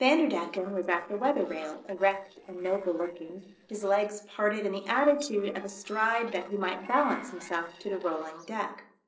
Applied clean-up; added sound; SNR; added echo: neural separator model SepFormer DNS4.